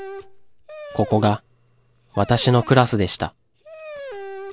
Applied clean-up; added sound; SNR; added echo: none; Dog; 15 dB; none.